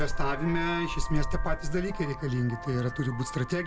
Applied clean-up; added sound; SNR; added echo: none; Vehicle horn, car horn, honking; 1 dB; none.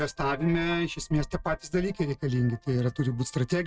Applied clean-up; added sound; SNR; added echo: neural mask model RNNoise.